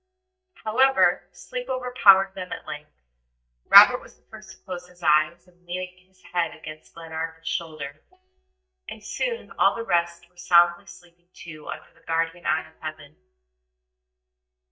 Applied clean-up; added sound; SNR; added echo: neural mask model DeepFilterNet 3.